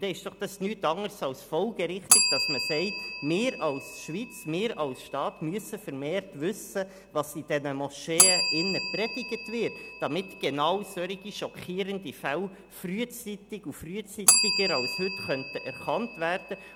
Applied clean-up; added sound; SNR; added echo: none; Bell; 0 dB; none.